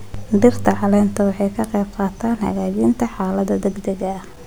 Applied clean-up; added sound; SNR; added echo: none; none; none; none.